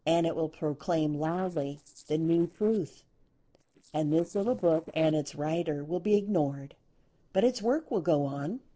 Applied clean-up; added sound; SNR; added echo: neural separator model SepFormer DNS4.